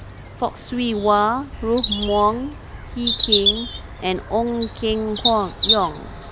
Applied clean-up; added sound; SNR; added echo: none; Bird vocalization, bird call, bird song; 3 dB; none.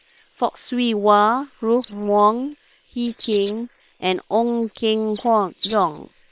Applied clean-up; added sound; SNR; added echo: neural separator model SepFormer WHAM!.